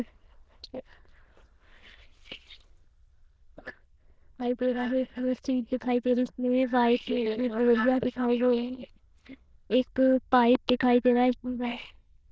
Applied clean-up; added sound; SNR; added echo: neural diffusion model UNIVERSE++.